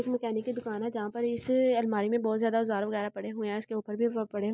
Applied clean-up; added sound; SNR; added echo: none; none; none; none.